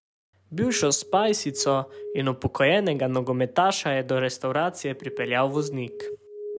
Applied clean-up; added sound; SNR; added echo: none; Alarm; 11 dB; none.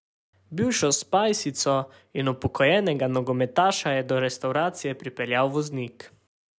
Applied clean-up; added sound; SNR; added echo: none; none; none; none.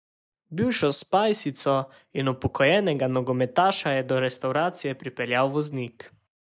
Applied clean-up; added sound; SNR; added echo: neural mask model Resemble Enhance denoiser.